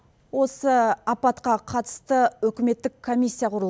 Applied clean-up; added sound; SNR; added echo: none; none; none; none.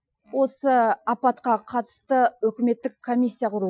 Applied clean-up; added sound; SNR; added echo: classical method Wiener filter.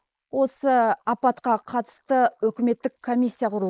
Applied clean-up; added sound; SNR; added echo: neural mask model Resemble Enhance denoiser.